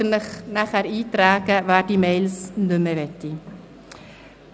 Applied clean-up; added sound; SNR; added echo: none; none; none; none.